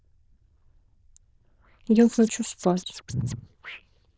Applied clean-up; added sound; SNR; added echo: neural diffusion model UNIVERSE++.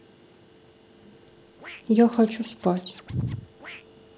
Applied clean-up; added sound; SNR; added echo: none; Scratching (performance technique); 19 dB; none.